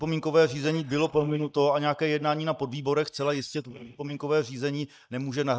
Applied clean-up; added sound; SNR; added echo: neural mask model DeepFilterNet 3.